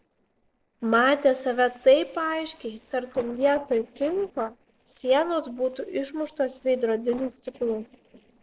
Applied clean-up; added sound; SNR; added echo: neural separator model SepFormer DNS4.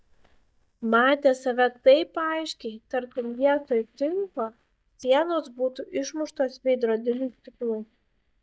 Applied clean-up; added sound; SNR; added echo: neural mask model DeepFilterNet 3.